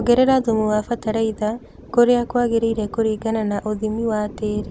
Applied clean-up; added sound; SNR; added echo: none; Thunder; 14 dB; none.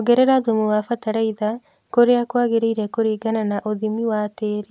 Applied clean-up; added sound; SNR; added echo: none; none; none; none.